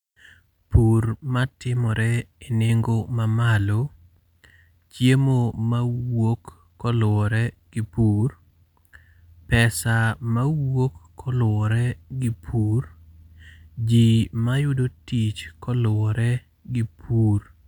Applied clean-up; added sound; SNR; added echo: none; none; none; none.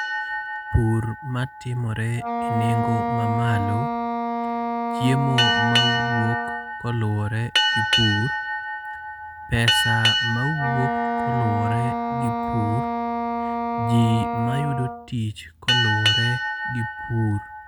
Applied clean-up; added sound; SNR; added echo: none; Wind instrument, woodwind instrument + Boat, Water vehicle; -1 dB; none.